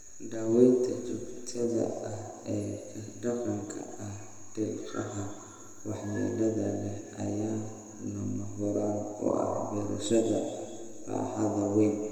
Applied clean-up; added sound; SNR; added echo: none; none; none; reverberation time 2.3 s.